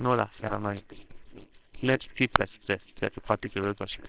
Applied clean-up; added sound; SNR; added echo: neural separator model SepFormer WHAMR!.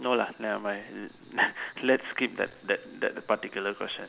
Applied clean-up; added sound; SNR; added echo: none; none; none; none.